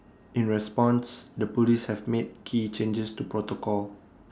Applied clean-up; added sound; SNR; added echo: none; none; none; none.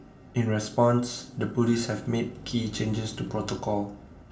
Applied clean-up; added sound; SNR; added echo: none; Car passing by; 17 dB; reverberation time 0.4 s.